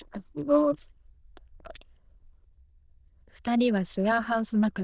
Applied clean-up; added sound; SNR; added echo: neural diffusion model UNIVERSE++.